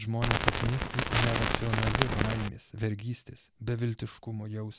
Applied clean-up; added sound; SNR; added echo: none; Crackle; -3 dB; none.